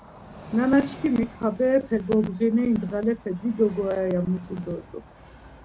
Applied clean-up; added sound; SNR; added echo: none; Train; 20 dB; none.